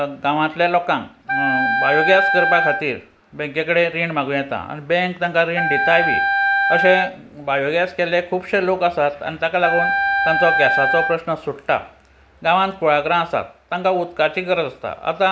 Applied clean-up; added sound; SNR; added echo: none; Wind instrument, woodwind instrument; -1 dB; none.